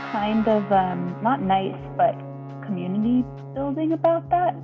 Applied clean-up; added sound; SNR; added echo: none; Guitar; 12 dB; none.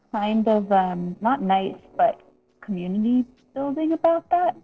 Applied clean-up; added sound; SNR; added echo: neural separator model SepFormer DNS4.